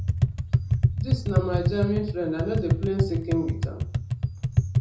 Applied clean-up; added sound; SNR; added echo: none; Tap; -5 dB; reverberation time 0.6 s.